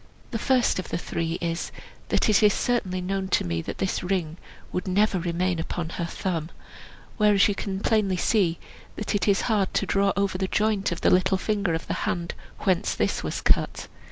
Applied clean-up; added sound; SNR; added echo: none; none; none; none.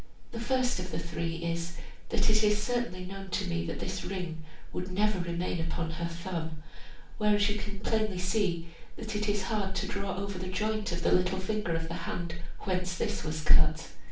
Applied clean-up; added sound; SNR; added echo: none; none; none; reverberation time 0.4 s.